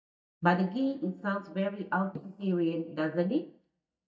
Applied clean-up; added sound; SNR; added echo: neural mask model DeepFilterNet 3.